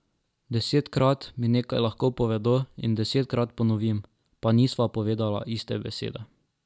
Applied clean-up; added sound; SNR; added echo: none; none; none; none.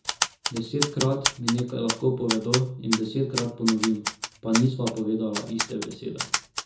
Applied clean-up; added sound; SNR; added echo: none; Typewriter; 5 dB; reverberation time 0.5 s.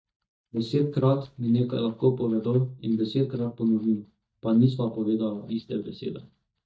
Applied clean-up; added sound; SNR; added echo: neural mask model DeepFilterNet 3.